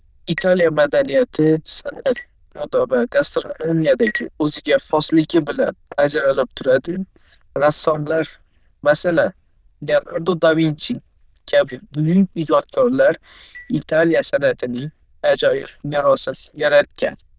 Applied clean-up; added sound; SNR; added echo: neural diffusion model UNIVERSE++.